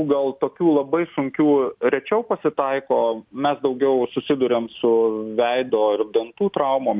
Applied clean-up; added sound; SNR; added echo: none; none; none; none.